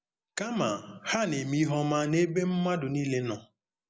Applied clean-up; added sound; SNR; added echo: none; none; none; none.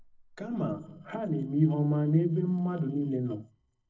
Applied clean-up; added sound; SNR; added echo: neural separator model SepFormer DNS4.